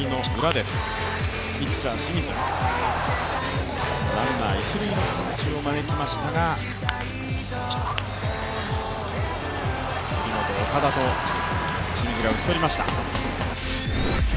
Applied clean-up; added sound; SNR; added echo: none; Camera; 12 dB; none.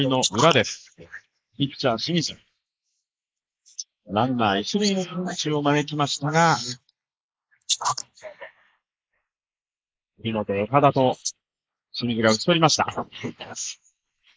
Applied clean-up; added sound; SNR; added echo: neural mask model Resemble Enhance denoiser.